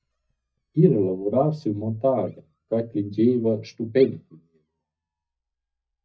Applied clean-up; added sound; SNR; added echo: neural mask model DeepFilterNet 3.